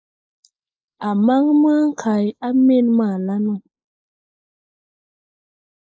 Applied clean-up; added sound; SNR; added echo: neural mask model Resemble Enhance denoiser.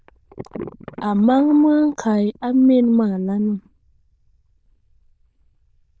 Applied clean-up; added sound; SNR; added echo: neural diffusion model UNIVERSE++.